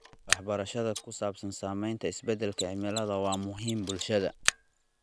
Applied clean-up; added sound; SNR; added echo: none; Mechanisms; 3 dB; none.